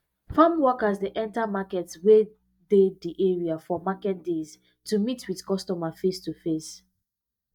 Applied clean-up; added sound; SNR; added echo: neural mask model DeepFilterNet 3.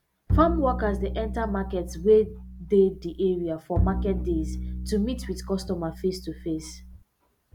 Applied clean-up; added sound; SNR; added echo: none; Bowed string instrument; 4 dB; none.